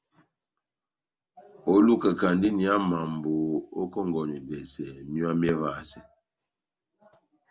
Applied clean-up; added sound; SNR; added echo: none; none; none; none.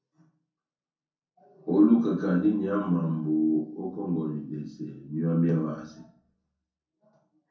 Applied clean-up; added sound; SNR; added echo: none; none; none; reverberation time 0.6 s.